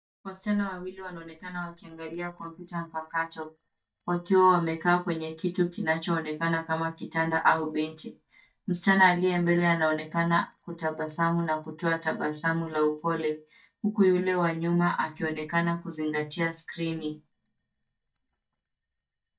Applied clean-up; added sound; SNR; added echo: neural mask model DeepFilterNet 3.